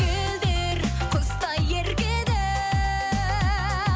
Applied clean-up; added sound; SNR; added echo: none; none; none; none.